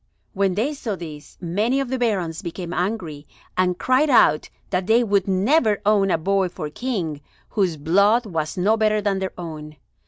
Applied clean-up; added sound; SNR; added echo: none; none; none; none.